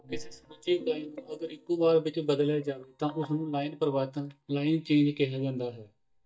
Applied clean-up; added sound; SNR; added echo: neural mask model DeepFilterNet 3.